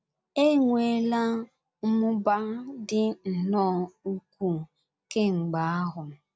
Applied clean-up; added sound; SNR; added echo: none; none; none; none.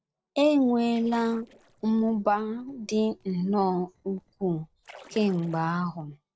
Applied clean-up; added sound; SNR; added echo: neural separator model SepFormer DNS4.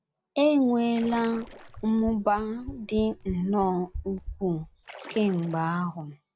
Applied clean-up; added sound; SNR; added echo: none; Splash, splatter + Run; 16 dB; none.